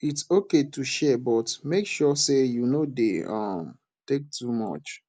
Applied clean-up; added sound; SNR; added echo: none; none; none; none.